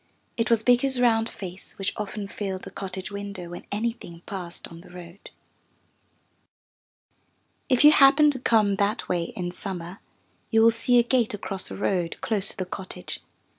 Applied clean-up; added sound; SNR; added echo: none; none; none; none.